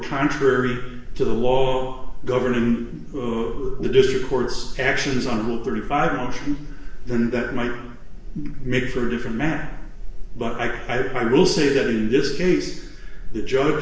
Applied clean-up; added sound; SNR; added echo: none; none; none; reverberation time 0.9 s.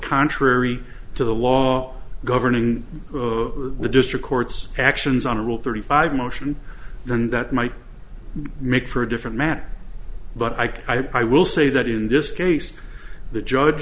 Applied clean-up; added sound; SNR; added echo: none; none; none; none.